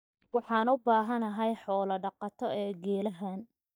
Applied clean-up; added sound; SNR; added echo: neural mask model DeepFilterNet 3.